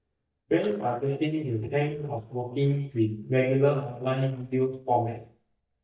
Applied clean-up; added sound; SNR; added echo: neural mask model DeepFilterNet 3.